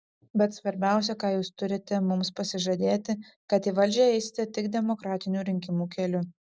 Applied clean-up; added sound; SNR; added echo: none; none; none; none.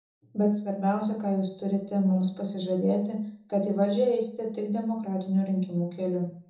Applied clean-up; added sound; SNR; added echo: none; none; none; reverberation time 1.0 s.